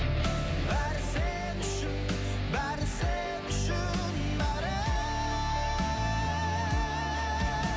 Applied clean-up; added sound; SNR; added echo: none; none; none; none.